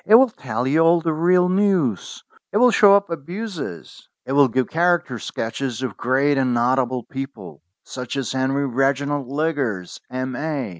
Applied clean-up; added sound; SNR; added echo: none; none; none; none.